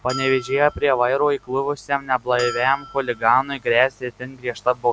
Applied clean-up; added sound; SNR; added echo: none; Bell; 17 dB; none.